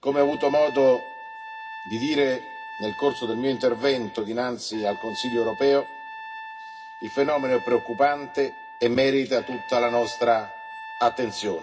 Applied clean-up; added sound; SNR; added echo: none; Trumpet; 14 dB; reverberation time 0.4 s.